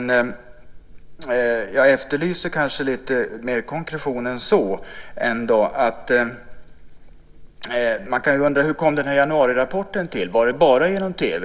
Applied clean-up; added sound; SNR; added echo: none; none; none; none.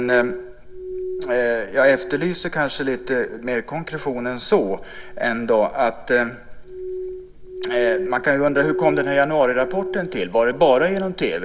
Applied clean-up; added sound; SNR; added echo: none; Glass; 10 dB; none.